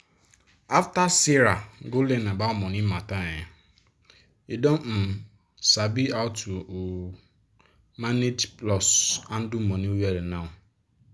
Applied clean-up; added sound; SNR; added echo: none; none; none; none.